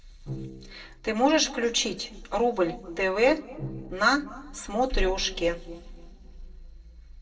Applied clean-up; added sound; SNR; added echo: neural separator model SepFormer DNS4.